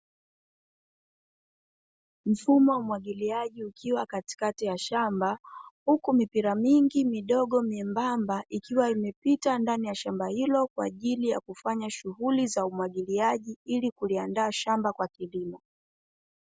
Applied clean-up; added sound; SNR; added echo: none; none; none; none.